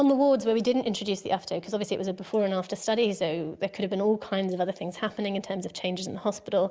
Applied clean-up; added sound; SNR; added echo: neural mask model Resemble Enhance denoiser.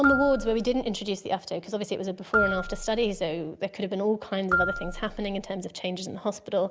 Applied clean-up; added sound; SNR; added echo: none; Marimba, xylophone; 5 dB; none.